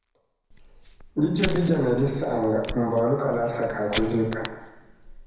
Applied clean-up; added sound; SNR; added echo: none; Fire; 12 dB; reverberation time 1.0 s.